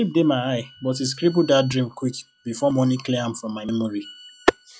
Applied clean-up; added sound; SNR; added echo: classical method log-MMSE.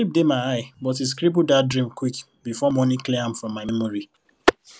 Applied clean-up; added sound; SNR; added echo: none; none; none; none.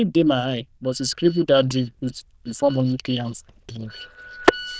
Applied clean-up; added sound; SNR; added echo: neural diffusion model UNIVERSE++.